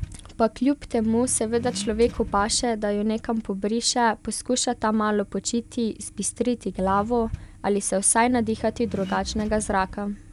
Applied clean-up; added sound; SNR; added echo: none; Accelerating, revving, vroom; 15 dB; none.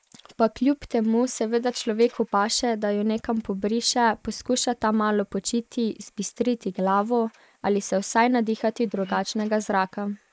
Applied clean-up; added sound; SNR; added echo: neural mask model Resemble Enhance denoiser.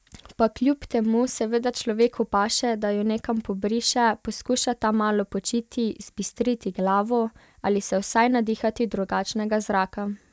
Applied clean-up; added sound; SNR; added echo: none; none; none; none.